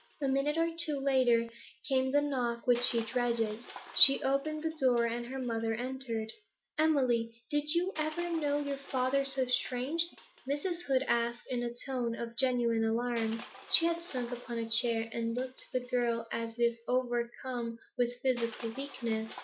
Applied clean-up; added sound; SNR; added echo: none; Crushing; 19 dB; none.